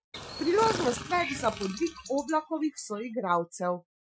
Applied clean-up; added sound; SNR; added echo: classical method Wiener filter.